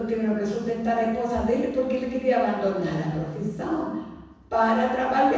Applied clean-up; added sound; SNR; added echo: none; none; none; reverberation time 1.1 s.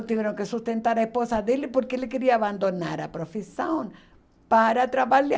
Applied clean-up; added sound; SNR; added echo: none; none; none; none.